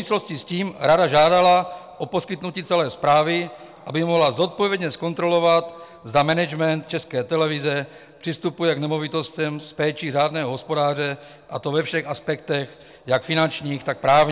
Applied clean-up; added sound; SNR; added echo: none; none; none; none.